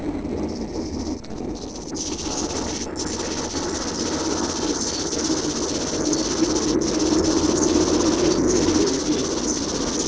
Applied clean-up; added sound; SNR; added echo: neural separator model SepFormer DNS4.